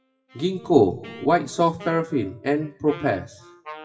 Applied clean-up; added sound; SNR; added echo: classical method WPE with log-MMSE.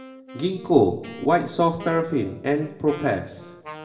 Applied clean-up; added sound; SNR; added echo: none; Wind instrument, woodwind instrument; 18 dB; reverberation time 0.8 s.